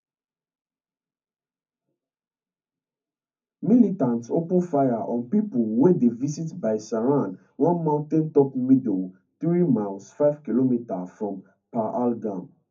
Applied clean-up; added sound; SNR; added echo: none; none; none; reverberation time 0.3 s.